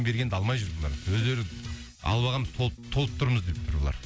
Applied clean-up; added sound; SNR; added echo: none; Bass guitar; 18 dB; none.